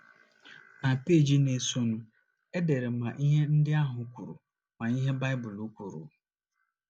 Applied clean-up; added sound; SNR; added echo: none; none; none; none.